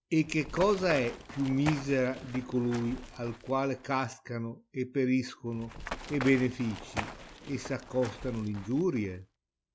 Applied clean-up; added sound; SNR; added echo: none; Run; 12 dB; none.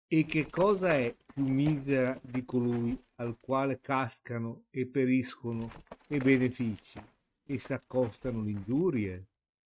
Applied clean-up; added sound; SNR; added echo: neural mask model RNNoise.